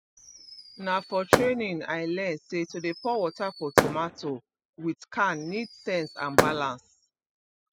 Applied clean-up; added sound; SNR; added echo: classical method spectral subtraction.